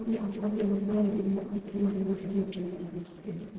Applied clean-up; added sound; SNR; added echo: neural separator model SepFormer DNS4.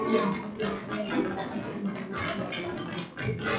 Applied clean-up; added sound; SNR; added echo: classical method WPE with log-MMSE.